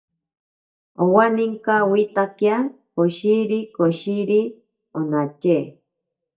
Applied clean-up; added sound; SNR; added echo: neural mask model DeepFilterNet 3.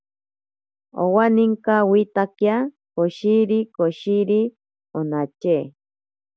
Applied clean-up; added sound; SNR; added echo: none; none; none; none.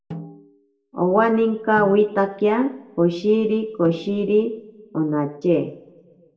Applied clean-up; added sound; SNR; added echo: none; Snare drum; 19 dB; reverberation time 0.6 s.